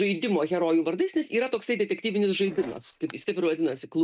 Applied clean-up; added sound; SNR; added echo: neural mask model RNNoise.